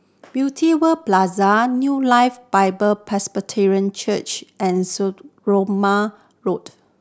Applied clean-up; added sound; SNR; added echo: none; none; none; none.